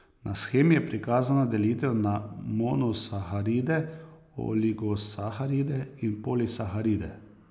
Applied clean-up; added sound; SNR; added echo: none; none; none; none.